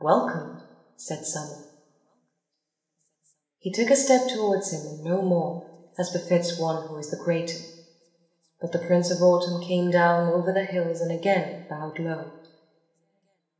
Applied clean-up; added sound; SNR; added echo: none; none; none; reverberation time 1.1 s.